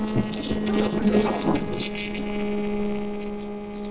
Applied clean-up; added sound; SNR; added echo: neural separator model SepFormer DNS4.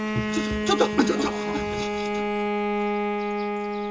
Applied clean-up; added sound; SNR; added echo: none; Bowed string instrument; -2 dB; reverberation time 0.2 s.